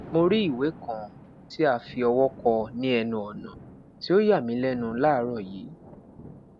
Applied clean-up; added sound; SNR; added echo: none; Thunder; 19 dB; none.